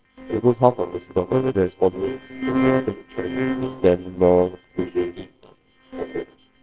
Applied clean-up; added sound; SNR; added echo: neural separator model SepFormer WHAMR!.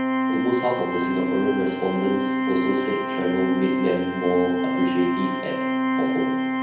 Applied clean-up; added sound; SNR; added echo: none; Organ; -1 dB; reverberation time 0.9 s.